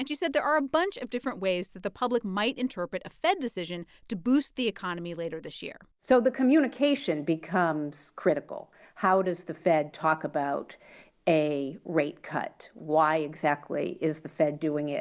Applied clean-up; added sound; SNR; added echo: none; none; none; none.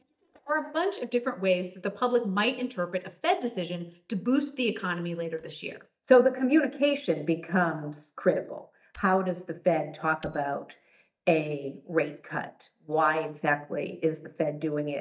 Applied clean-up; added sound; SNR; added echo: neural mask model DeepFilterNet 3.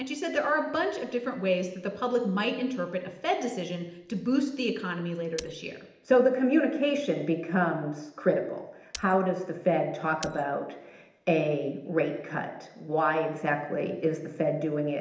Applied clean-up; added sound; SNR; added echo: none; Shatter; 15 dB; reverberation time 0.8 s.